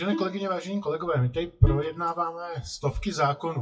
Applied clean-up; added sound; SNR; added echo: classical method WPE with log-MMSE.